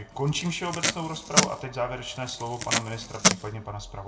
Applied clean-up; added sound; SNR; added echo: none; Packing tape, duct tape; -3 dB; reverberation time 0.3 s.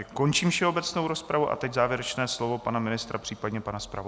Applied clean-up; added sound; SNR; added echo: none; none; none; none.